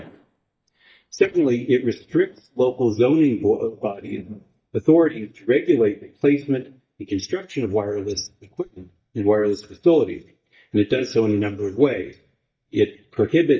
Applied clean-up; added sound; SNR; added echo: neural mask model DeepFilterNet 3.